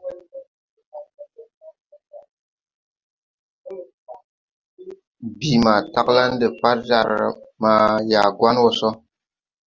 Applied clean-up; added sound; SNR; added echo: none; none; none; none.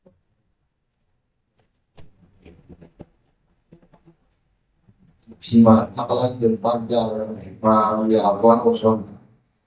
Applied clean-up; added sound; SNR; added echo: neural mask model DeepFilterNet 3.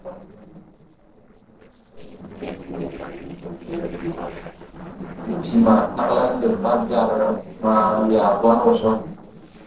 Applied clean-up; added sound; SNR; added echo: neural separator model SepFormer DNS4.